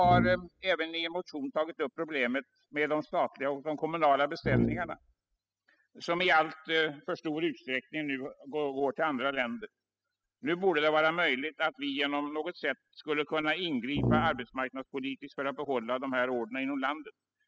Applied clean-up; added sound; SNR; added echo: classical method spectral subtraction.